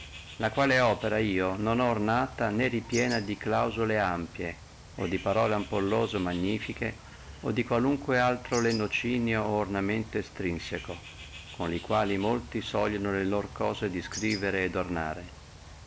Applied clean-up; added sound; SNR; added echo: none; Bird; 16 dB; none.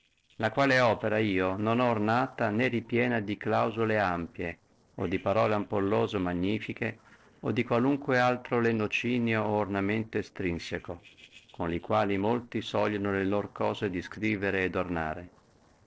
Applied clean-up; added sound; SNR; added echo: neural separator model SepFormer DNS4.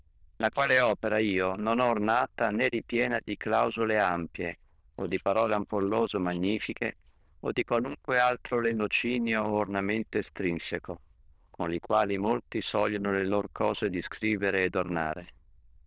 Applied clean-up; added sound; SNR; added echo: neural diffusion model UNIVERSE++.